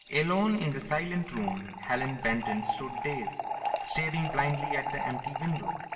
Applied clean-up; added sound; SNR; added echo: none; Fill (with liquid) / Trickle, dribble; 4 dB; reverberation time 1.8 s.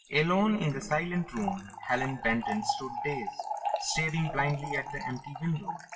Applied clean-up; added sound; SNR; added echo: classical method WPE with log-MMSE.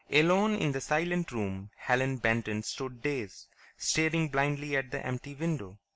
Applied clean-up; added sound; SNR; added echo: none; none; none; none.